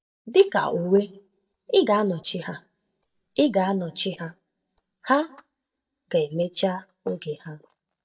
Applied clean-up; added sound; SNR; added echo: neural mask model DeepFilterNet 3.